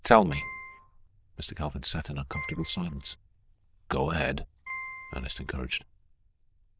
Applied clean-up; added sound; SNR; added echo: neural diffusion model UNIVERSE++.